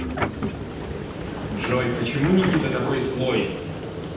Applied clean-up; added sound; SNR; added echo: none; Subway, metro, underground; 4 dB; reverberation time 0.9 s.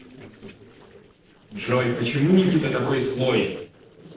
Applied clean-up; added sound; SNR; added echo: neural separator model SepFormer DNS4.